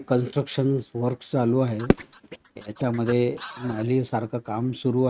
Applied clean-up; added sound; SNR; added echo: neural mask model RNNoise.